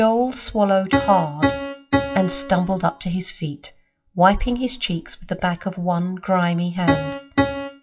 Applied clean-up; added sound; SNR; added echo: classical method WPE with log-MMSE.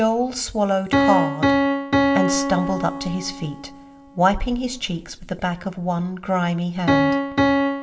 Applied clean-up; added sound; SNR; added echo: none; Piano; -1 dB; reverberation time 0.7 s.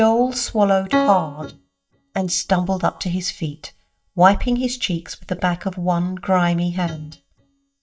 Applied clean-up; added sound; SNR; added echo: neural mask model DeepFilterNet 3.